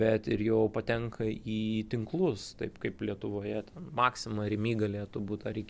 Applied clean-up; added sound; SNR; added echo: none; none; none; none.